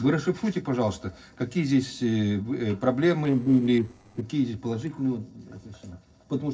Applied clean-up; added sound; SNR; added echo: neural separator model SepFormer DNS4.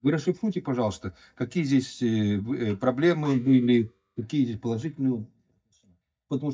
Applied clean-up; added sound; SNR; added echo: neural mask model DeepFilterNet 3.